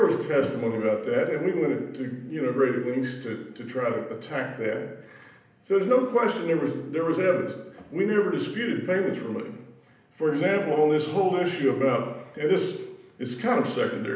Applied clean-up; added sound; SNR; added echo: none; none; none; reverberation time 0.8 s.